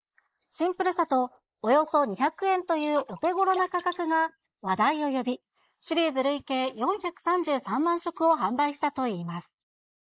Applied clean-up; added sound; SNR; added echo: neural mask model Resemble Enhance denoiser.